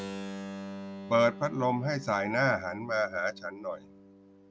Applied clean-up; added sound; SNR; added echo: none; Keyboard (musical); 12 dB; none.